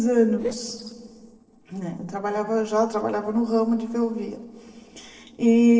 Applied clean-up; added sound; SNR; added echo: neural separator model SepFormer DNS4.